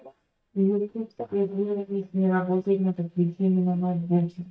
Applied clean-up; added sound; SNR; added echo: neural mask model DeepFilterNet 3.